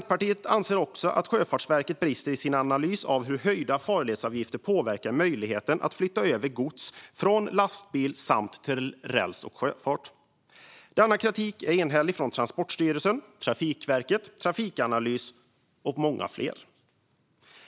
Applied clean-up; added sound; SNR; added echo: none; none; none; none.